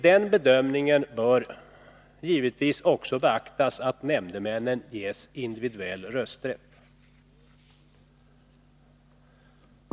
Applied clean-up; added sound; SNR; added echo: none; none; none; none.